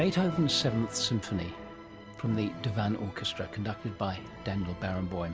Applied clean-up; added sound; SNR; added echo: none; none; none; none.